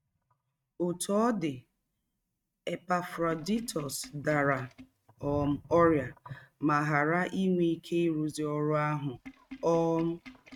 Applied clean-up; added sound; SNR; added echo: neural mask model RNNoise.